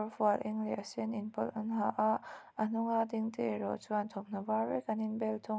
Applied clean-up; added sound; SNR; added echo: none; none; none; none.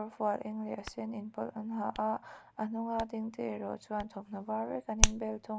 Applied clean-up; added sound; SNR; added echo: none; Hands; 2 dB; none.